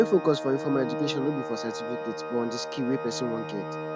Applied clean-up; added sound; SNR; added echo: none; Organ; 5 dB; none.